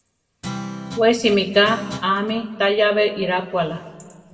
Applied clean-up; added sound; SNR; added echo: none; Guitar; 12 dB; reverberation time 1.6 s.